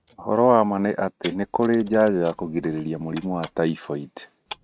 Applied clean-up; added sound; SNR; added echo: neural mask model RNNoise.